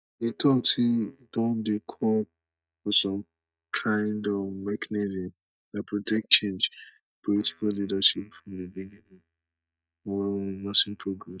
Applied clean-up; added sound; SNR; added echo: neural mask model DeepFilterNet 3.